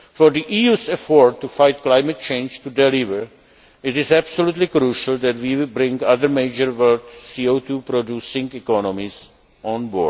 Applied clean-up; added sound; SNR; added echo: none; none; none; none.